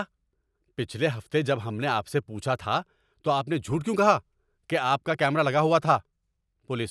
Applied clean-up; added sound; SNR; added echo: none; none; none; none.